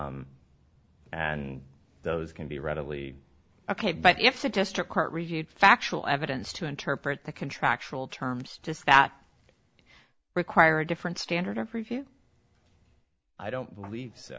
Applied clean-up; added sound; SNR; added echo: none; none; none; none.